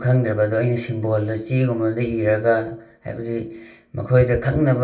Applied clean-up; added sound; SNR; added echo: none; none; none; reverberation time 0.2 s.